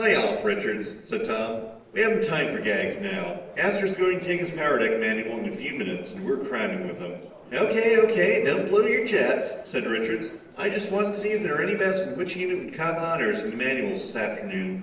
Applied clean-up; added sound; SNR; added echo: neural separator model SepFormer DNS4.